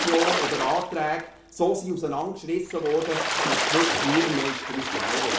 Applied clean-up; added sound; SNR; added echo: none; Water / Splash, splatter; 1 dB; reverberation time 0.4 s.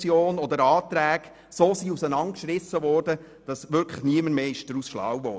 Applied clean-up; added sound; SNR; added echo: none; none; none; none.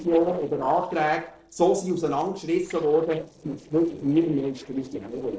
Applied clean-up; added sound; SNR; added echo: neural separator model SepFormer DNS4.